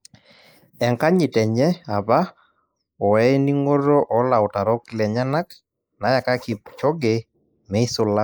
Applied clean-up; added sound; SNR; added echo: neural mask model Resemble Enhance denoiser.